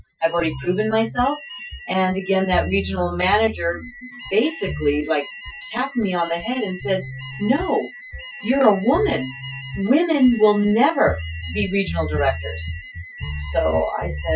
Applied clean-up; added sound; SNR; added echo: classical method Wiener filter.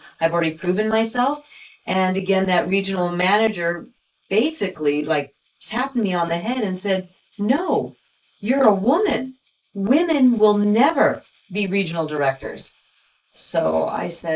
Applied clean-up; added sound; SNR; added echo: neural mask model Resemble Enhance denoiser.